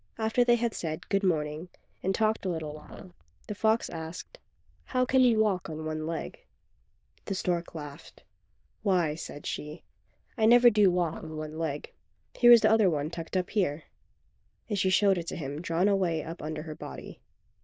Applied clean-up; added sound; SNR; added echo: neural diffusion model UNIVERSE++.